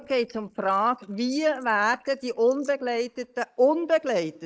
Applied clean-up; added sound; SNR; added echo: neural mask model Resemble Enhance denoiser.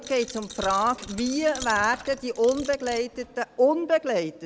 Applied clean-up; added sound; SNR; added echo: none; Coin (dropping); 15 dB; none.